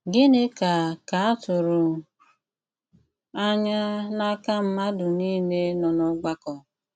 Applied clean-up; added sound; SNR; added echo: none; none; none; none.